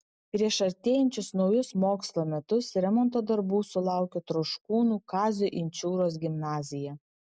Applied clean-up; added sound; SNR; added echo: none; none; none; none.